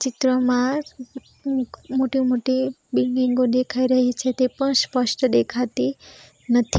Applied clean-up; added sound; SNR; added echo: neural mask model Resemble Enhance denoiser.